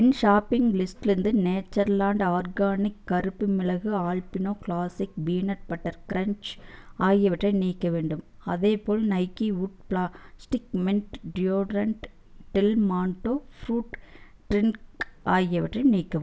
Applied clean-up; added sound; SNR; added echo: none; none; none; none.